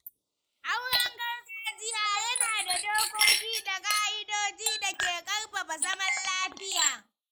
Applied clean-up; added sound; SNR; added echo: neural mask model Resemble Enhance denoiser.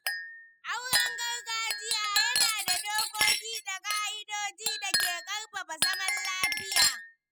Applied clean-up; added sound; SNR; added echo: classical method spectral subtraction.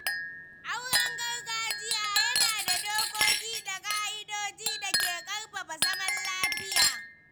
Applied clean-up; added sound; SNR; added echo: none; Chink, clink; -4 dB; none.